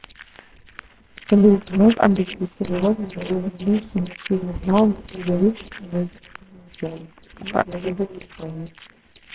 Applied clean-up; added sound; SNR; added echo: neural separator model SepFormer WHAMR!.